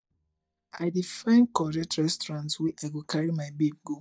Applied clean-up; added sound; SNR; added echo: neural mask model DeepFilterNet 3.